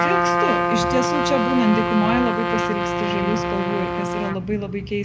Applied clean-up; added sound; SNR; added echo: none; Trumpet; -1 dB; none.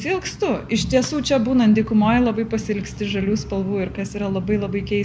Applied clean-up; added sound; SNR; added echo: none; none; none; none.